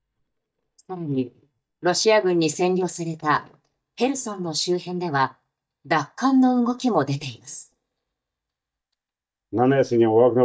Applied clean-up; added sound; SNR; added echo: neural mask model DeepFilterNet 3.